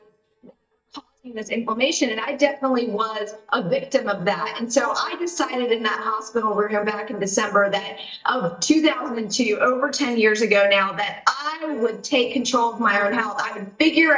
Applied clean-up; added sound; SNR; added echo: neural mask model DeepFilterNet 3.